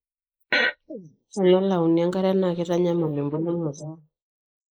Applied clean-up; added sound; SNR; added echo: neural mask model Resemble Enhance denoiser.